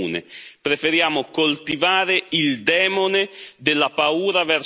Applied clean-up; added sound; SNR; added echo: none; none; none; none.